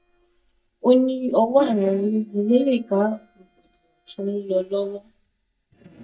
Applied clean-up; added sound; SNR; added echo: neural mask model DeepFilterNet 3.